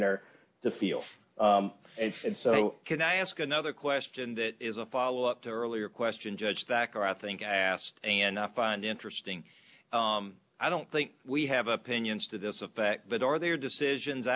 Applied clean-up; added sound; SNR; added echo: none; none; none; none.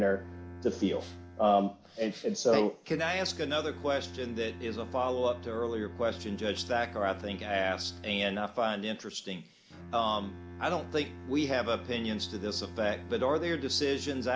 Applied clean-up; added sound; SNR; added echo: none; Bowed string instrument; 14 dB; reverberation time 0.5 s.